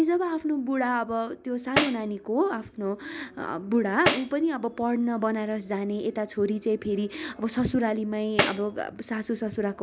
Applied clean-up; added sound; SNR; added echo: none; Tambourine; 5 dB; none.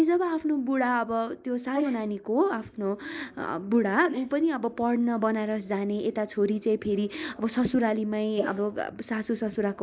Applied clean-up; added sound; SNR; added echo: neural mask model Resemble Enhance denoiser.